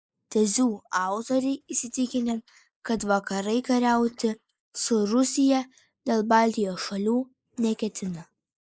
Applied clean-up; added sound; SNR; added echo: neural mask model Resemble Enhance denoiser.